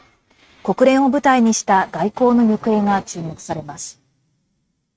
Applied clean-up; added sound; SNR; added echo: neural mask model RNNoise.